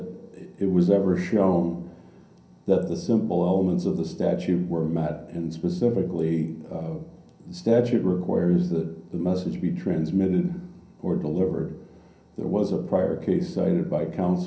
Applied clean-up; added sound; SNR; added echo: none; none; none; reverberation time 0.6 s.